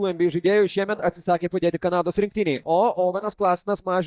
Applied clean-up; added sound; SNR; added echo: neural mask model DeepFilterNet 3.